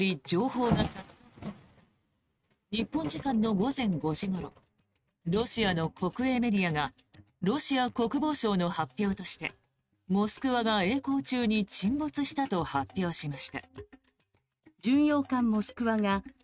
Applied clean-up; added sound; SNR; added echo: neural mask model RNNoise.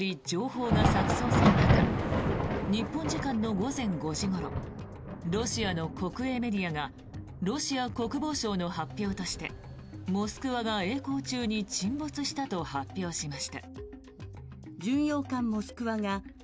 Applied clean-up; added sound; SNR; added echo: none; Thunder; 1 dB; none.